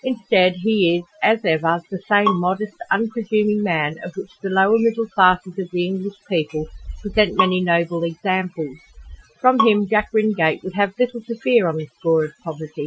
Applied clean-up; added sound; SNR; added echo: classical method Wiener filter.